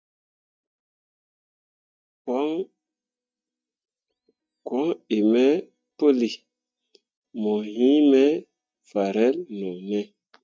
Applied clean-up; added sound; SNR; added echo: neural mask model DeepFilterNet 3.